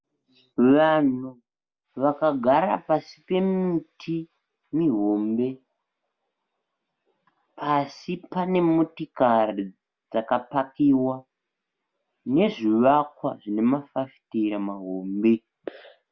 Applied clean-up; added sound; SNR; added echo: none; none; none; none.